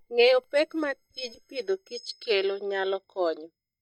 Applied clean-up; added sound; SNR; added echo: neural mask model DeepFilterNet 3.